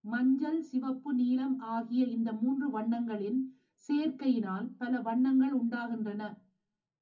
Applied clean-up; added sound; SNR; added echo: none; none; none; reverberation time 0.4 s.